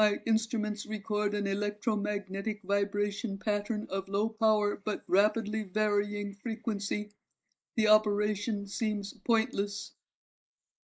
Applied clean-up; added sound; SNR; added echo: neural mask model Resemble Enhance denoiser.